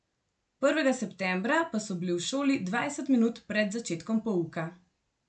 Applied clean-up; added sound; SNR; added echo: none; none; none; none.